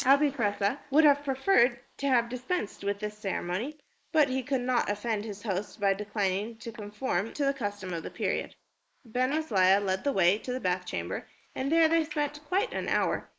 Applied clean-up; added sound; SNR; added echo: neural mask model Resemble Enhance denoiser.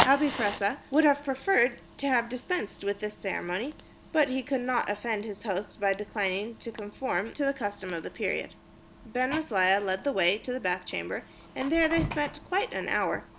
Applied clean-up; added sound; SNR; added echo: none; Fire; 11 dB; none.